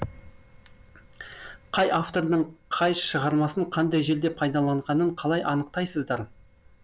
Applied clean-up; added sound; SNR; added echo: none; none; none; none.